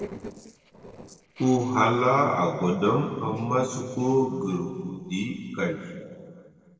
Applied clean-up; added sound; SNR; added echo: neural separator model SepFormer DNS4.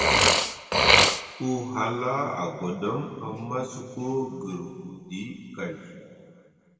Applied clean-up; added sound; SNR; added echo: none; Burping, eructation; -4 dB; reverberation time 2.2 s.